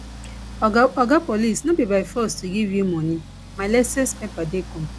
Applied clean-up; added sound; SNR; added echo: none; Accelerating, revving, vroom; 15 dB; none.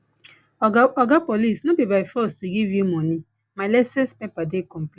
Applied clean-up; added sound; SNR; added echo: none; none; none; none.